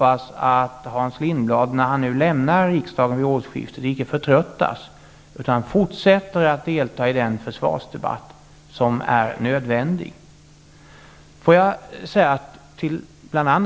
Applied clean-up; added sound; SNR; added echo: none; none; none; none.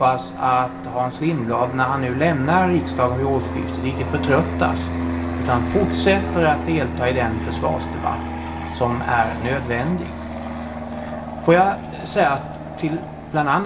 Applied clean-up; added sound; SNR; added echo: none; Fixed-wing aircraft, airplane; 5 dB; reverberation time 0.4 s.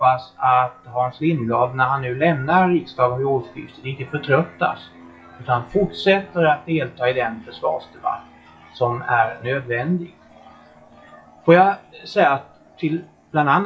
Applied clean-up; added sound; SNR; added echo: classical method WPE with log-MMSE.